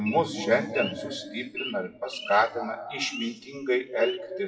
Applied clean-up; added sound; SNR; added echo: classical method WPE with log-MMSE.